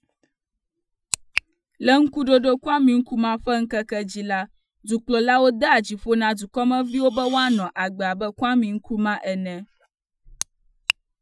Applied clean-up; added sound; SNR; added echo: classical method Wiener filter.